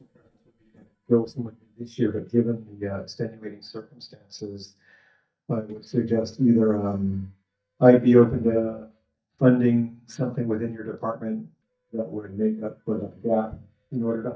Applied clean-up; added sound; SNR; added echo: neural mask model DeepFilterNet 3.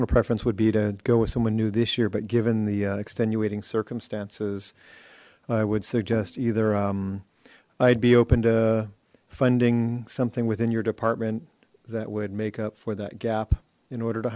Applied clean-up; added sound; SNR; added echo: none; none; none; none.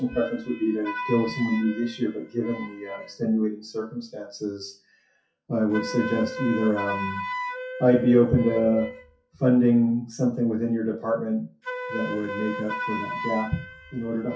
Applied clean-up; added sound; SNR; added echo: classical method WPE with log-MMSE.